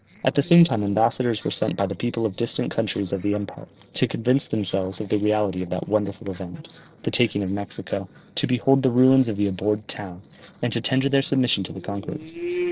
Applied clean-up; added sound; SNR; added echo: neural separator model SepFormer DNS4.